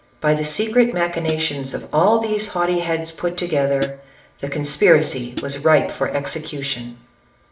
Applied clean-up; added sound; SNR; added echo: none; Hi-hat; 10 dB; reverberation time 0.5 s.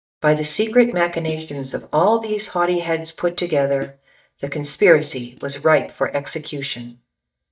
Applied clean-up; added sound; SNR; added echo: neural mask model DeepFilterNet 3.